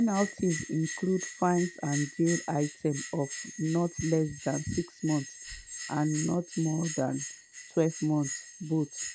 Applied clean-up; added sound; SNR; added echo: none; Bell; 5 dB; none.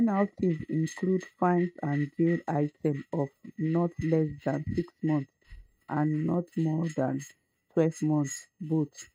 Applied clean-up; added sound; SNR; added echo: neural mask model RNNoise.